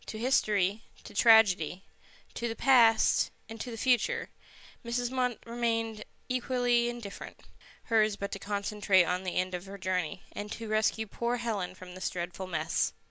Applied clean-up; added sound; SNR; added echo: none; none; none; none.